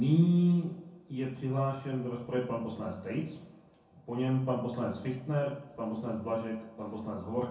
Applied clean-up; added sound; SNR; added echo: none; none; none; reverberation time 0.5 s.